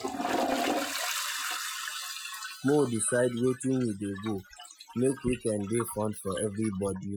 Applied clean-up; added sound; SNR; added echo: classical method Wiener filter.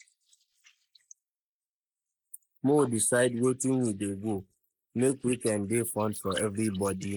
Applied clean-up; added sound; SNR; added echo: neural mask model Resemble Enhance denoiser.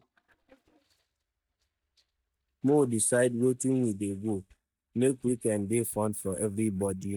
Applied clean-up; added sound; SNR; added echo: neural mask model DeepFilterNet 3.